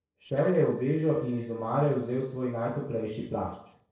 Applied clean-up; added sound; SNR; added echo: neural separator model SepFormer DNS4.